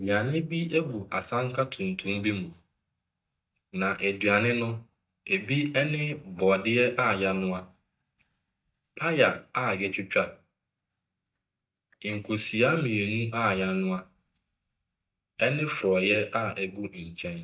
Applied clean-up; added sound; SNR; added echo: neural mask model DeepFilterNet 3.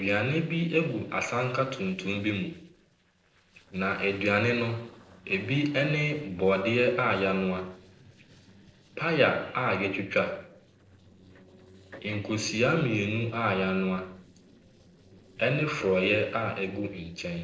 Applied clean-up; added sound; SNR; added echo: neural separator model SepFormer DNS4.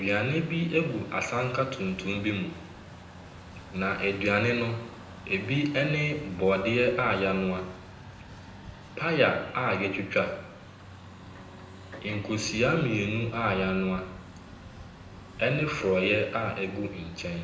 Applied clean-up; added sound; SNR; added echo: none; Truck; 15 dB; reverberation time 0.8 s.